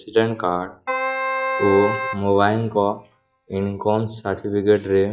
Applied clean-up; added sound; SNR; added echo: classical method log-MMSE.